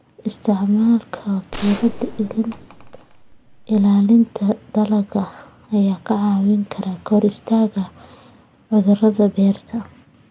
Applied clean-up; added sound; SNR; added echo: none; Gunshot, gunfire; 14 dB; none.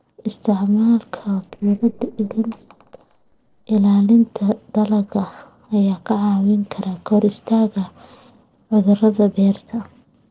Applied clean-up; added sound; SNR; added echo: neural separator model SepFormer DNS4.